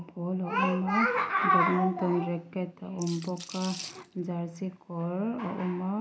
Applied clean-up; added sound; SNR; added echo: none; Rattle / Rattle (instrument); 14 dB; none.